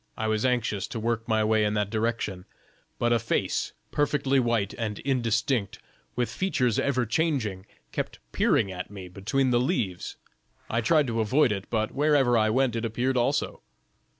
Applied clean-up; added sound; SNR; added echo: none; Thump, thud; 14 dB; none.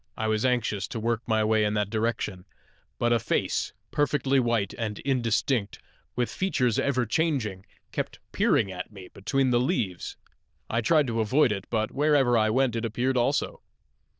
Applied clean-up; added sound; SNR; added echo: neural diffusion model UNIVERSE++.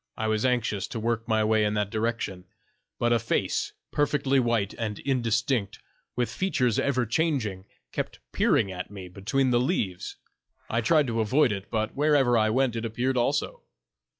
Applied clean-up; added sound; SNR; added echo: classical method log-MMSE.